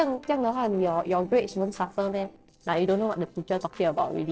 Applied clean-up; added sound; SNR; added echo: neural separator model SepFormer DNS4.